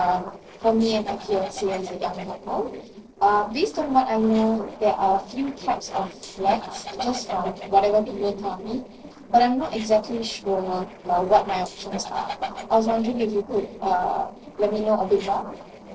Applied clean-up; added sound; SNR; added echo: neural separator model SepFormer DNS4.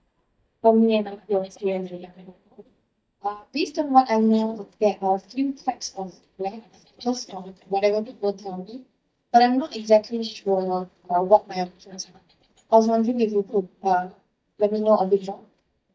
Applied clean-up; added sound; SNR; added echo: neural mask model DeepFilterNet 3.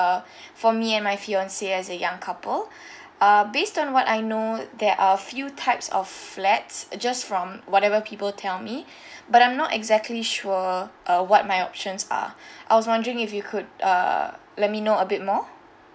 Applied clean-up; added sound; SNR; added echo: none; none; none; none.